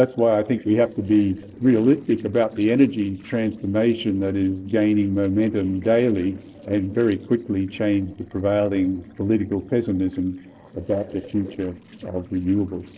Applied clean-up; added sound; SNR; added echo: neural separator model SepFormer DNS4.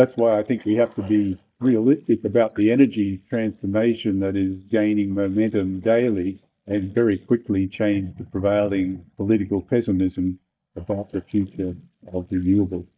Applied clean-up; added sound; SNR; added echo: neural mask model DeepFilterNet 3.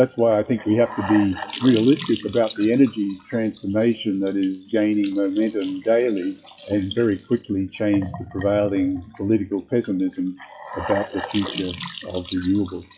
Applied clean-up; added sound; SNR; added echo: classical method WPE with log-MMSE.